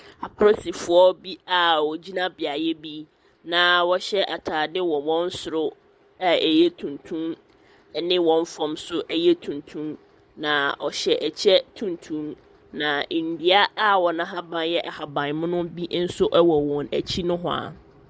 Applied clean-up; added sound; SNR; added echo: none; none; none; none.